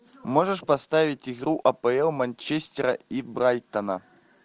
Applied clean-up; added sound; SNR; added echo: none; none; none; none.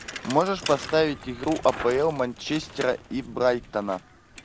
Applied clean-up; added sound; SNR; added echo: none; Bicycle; 14 dB; none.